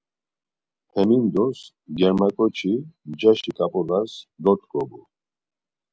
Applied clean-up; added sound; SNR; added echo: none; none; none; none.